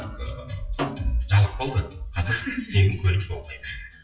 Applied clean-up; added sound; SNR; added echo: classical method WPE with log-MMSE.